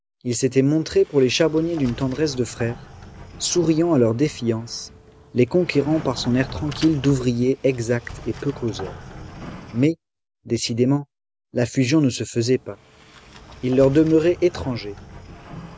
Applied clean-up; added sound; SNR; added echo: none; Sliding door; 17 dB; none.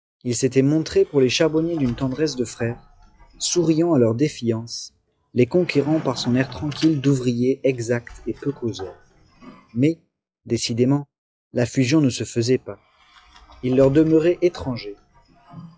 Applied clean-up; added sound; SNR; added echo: classical method log-MMSE.